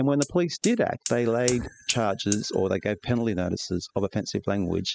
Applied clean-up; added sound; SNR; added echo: classical method spectral subtraction.